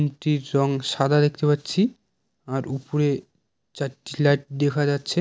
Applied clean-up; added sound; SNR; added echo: none; none; none; none.